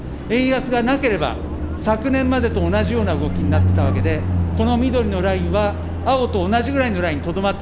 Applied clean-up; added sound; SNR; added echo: none; Car passing by; 2 dB; none.